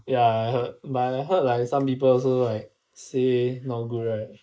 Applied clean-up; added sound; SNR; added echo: neural mask model Resemble Enhance denoiser.